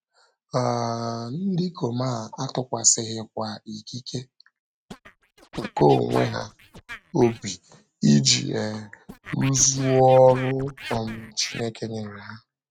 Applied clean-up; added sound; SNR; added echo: neural mask model RNNoise.